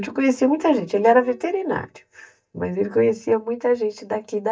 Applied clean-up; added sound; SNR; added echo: neural mask model DeepFilterNet 3.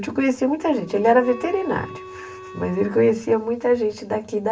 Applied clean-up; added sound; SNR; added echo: none; Wind instrument, woodwind instrument; 17 dB; reverberation time 0.2 s.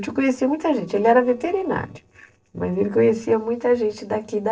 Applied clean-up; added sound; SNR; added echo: neural separator model SepFormer DNS4.